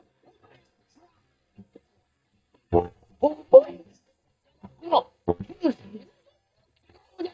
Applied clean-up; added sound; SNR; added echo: neural mask model DeepFilterNet 3.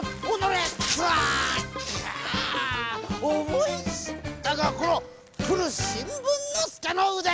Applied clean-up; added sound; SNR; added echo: none; none; none; none.